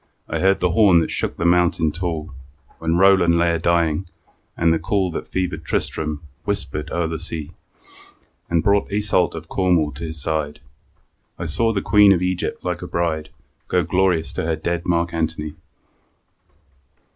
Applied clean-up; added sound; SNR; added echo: none; none; none; none.